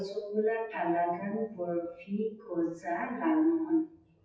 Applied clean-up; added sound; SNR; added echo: classical method WPE with log-MMSE.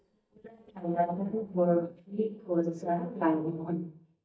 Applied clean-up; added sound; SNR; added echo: neural mask model DeepFilterNet 3.